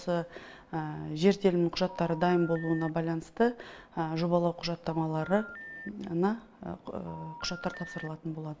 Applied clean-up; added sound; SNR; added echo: none; Telephone; 15 dB; none.